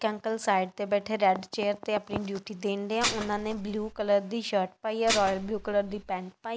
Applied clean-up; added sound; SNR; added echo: none; Dishes, pots, and pans; 7 dB; none.